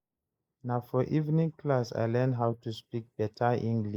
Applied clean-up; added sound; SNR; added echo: neural mask model Resemble Enhance denoiser.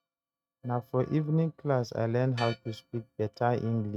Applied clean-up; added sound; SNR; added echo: neural mask model RNNoise.